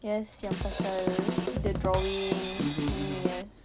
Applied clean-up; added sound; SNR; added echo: none; Drum kit; -1 dB; none.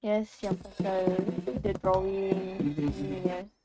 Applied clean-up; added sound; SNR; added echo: neural mask model RNNoise.